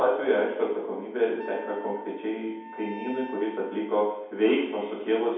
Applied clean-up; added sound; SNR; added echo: none; Wind instrument, woodwind instrument; 15 dB; reverberation time 2.0 s.